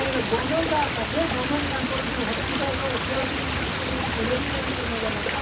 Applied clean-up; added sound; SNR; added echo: none; Stream; -3 dB; reverberation time 0.4 s.